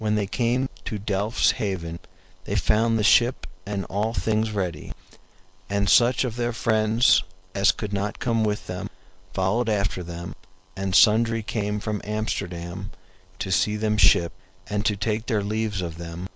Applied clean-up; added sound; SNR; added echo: none; none; none; none.